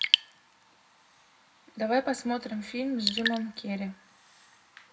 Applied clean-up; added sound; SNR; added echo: none; Raindrop / Drip; 2 dB; reverberation time 0.3 s.